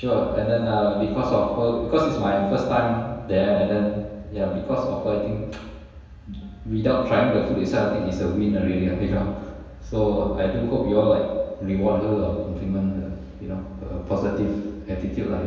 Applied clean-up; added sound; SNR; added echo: none; none; none; reverberation time 1.2 s.